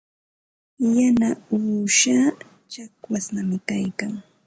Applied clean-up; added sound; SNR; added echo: none; none; none; none.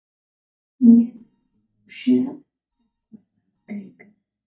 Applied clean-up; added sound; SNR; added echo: neural mask model DeepFilterNet 3.